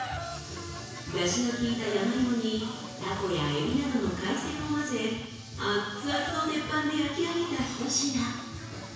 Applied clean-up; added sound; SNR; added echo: none; Chicken, rooster; 16 dB; reverberation time 1.1 s.